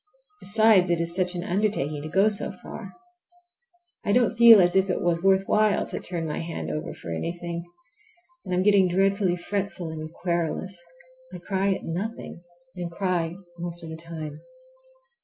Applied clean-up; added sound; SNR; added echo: none; none; none; none.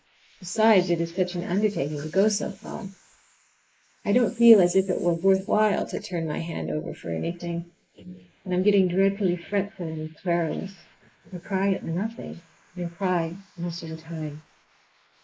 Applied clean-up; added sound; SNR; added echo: neural mask model Resemble Enhance denoiser.